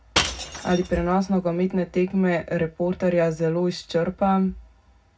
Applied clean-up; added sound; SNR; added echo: none; Shatter / Crushing; 9 dB; reverberation time 0.3 s.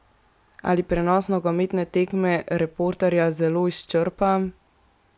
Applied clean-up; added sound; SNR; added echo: none; none; none; none.